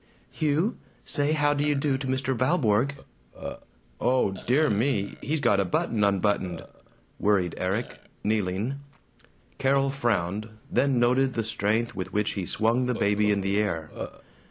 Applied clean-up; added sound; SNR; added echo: none; Burping, eructation; 19 dB; none.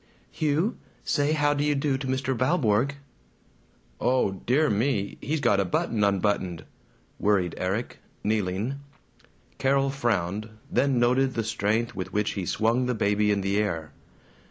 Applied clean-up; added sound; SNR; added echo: none; none; none; none.